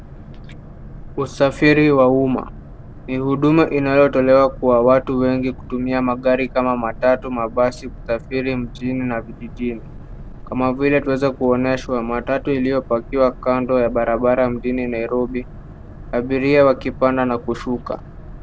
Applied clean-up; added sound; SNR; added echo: none; Boat, Water vehicle; 16 dB; none.